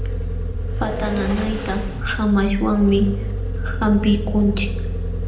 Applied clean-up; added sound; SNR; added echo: none; Vehicle; 2 dB; reverberation time 0.8 s.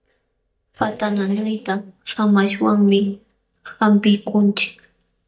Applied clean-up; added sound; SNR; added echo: neural mask model DeepFilterNet 3.